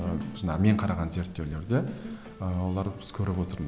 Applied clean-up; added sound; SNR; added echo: none; none; none; none.